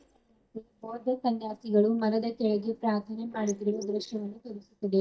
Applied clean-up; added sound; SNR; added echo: neural mask model DeepFilterNet 3.